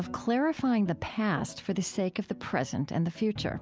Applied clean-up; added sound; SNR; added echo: none; none; none; none.